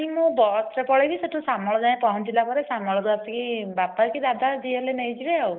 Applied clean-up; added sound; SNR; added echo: neural mask model Resemble Enhance denoiser.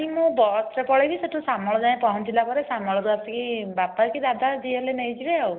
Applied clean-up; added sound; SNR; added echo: none; none; none; none.